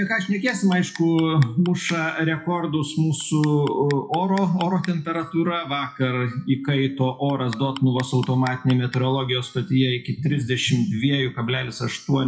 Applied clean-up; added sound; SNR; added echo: classical method WPE with log-MMSE.